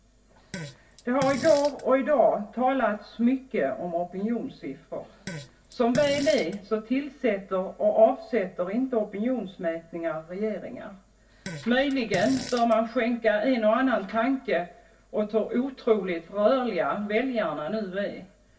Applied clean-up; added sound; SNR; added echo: none; Fart; 13 dB; reverberation time 0.2 s.